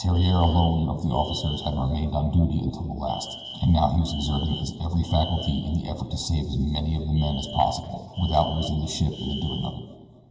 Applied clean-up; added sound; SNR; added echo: none; Alarm; 17 dB; reverberation time 2.0 s.